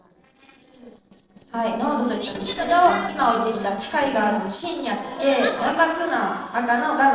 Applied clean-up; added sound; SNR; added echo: neural separator model SepFormer DNS4.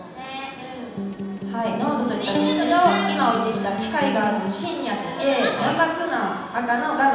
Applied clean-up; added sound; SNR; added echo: none; Electric guitar; 4 dB; reverberation time 1.1 s.